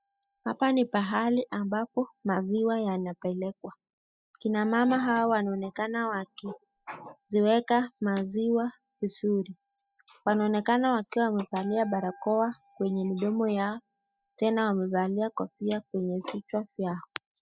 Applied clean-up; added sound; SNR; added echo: classical method spectral subtraction.